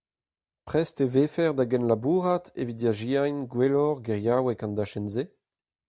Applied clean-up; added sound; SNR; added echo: none; none; none; none.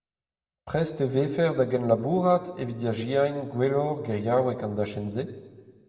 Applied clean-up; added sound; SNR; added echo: none; none; none; reverberation time 1.3 s.